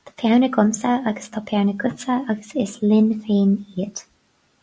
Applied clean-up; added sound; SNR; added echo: none; none; none; none.